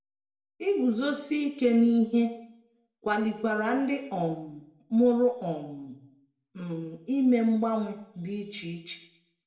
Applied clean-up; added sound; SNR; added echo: none; none; none; reverberation time 0.6 s.